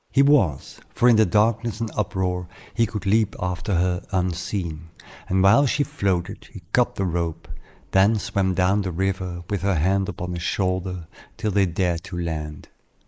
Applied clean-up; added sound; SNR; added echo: neural mask model Resemble Enhance denoiser.